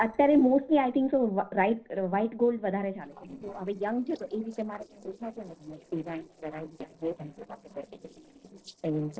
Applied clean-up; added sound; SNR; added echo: neural separator model SepFormer DNS4.